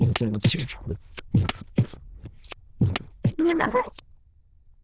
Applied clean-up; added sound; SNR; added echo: neural diffusion model UNIVERSE++.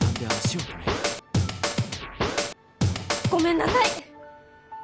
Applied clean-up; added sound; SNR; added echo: none; Scratching (performance technique); -3 dB; none.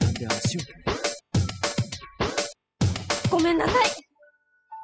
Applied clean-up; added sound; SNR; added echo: classical method spectral subtraction.